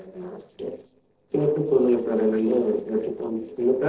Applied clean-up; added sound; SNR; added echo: neural separator model SepFormer DNS4.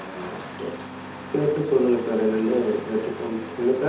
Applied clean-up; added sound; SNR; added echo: none; Engine starting; 12 dB; reverberation time 1.2 s.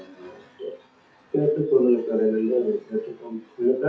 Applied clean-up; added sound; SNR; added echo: classical method WPE with log-MMSE.